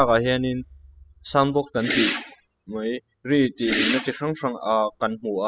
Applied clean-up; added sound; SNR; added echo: classical method spectral subtraction.